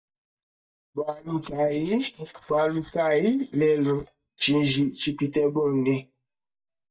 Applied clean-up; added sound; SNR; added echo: neural mask model DeepFilterNet 3.